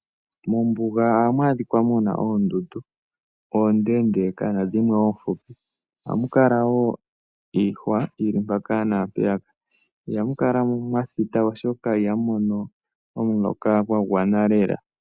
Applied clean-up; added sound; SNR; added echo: none; none; none; none.